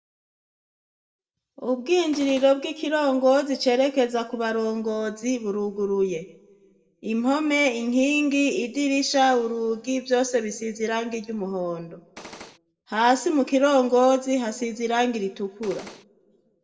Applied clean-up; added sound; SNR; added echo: none; Gunshot, gunfire; 17 dB; reverberation time 1.0 s.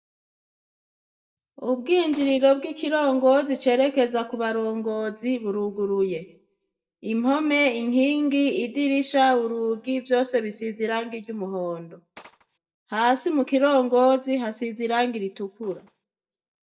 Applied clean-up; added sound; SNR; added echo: neural mask model DeepFilterNet 3.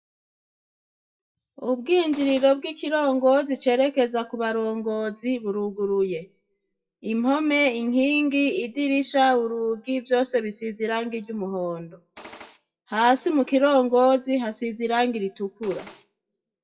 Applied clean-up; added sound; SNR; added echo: classical method WPE with log-MMSE.